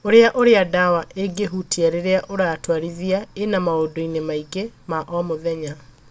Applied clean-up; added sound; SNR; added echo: none; none; none; none.